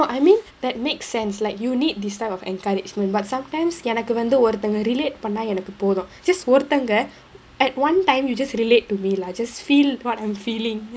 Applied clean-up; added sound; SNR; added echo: none; none; none; none.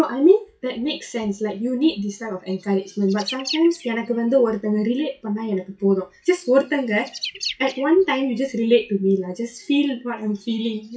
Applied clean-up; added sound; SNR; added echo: classical method WPE with log-MMSE.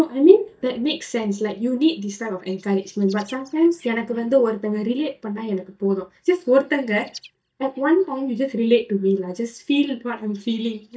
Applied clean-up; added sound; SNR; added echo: neural mask model DeepFilterNet 3.